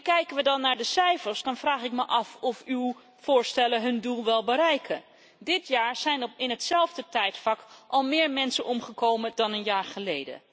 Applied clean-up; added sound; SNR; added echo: none; none; none; none.